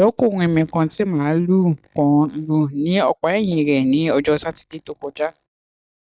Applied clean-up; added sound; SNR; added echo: neural mask model DeepFilterNet 3.